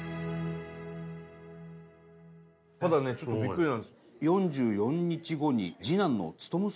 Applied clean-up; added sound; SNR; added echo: none; none; none; none.